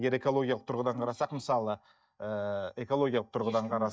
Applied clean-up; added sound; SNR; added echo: neural mask model DeepFilterNet 3.